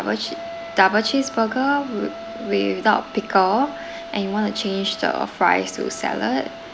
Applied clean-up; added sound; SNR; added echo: none; Wind instrument, woodwind instrument; 16 dB; none.